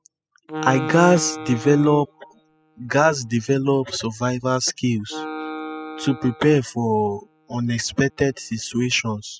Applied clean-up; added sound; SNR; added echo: classical method spectral subtraction.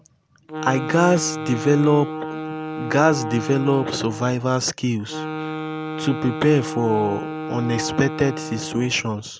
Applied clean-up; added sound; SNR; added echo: none; Wind instrument, woodwind instrument; 8 dB; none.